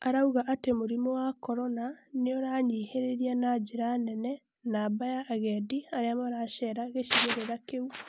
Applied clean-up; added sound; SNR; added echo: none; none; none; none.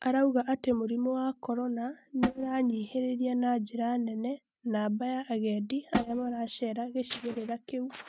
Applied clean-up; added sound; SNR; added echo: neural mask model RNNoise.